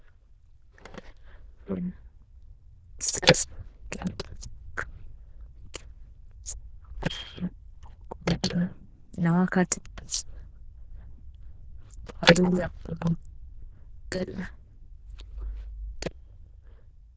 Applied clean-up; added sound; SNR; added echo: neural diffusion model UNIVERSE++.